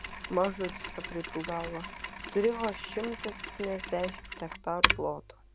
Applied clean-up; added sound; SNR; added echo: none; Mechanisms; 2 dB; none.